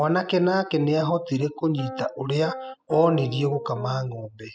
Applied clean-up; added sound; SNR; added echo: classical method spectral subtraction.